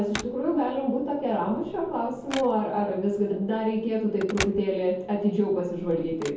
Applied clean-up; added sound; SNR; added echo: none; Telephone; 15 dB; reverberation time 0.7 s.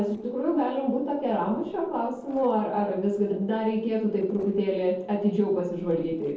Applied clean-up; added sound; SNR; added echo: neural separator model SepFormer DNS4.